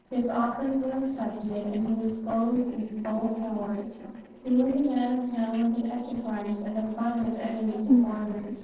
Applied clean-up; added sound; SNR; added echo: neural separator model SepFormer DNS4.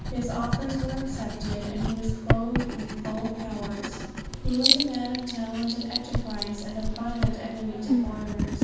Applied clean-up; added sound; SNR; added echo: none; Writing; -2 dB; reverberation time 1.2 s.